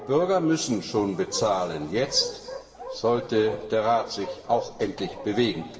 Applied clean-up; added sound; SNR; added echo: none; Bark; 13 dB; reverberation time 1.6 s.